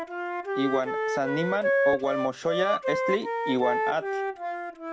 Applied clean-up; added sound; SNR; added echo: none; Wind instrument, woodwind instrument; -1 dB; none.